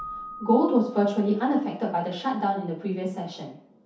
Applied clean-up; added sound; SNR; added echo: none; Keyboard (musical); 19 dB; reverberation time 0.5 s.